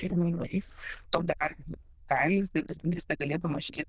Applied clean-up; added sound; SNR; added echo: neural diffusion model UNIVERSE++.